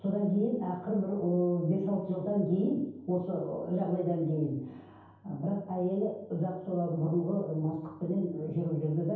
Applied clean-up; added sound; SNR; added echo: none; none; none; reverberation time 0.9 s.